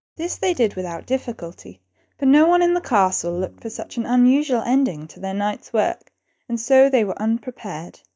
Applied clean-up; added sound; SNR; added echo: neural mask model DeepFilterNet 3.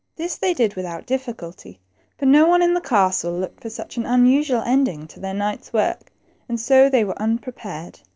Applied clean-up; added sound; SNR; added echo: neural separator model SepFormer DNS4.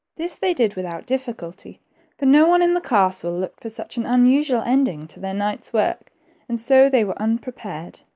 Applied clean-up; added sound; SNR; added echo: neural mask model Resemble Enhance denoiser.